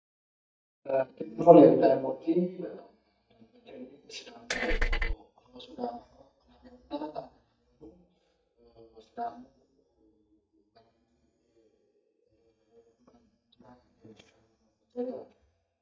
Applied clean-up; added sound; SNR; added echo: neural mask model DeepFilterNet 3.